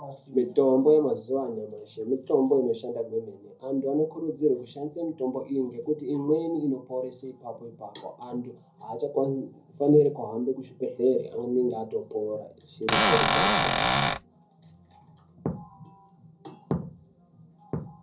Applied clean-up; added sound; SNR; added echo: none; Cupboard open or close / Door; -5 dB; reverberation time 0.4 s.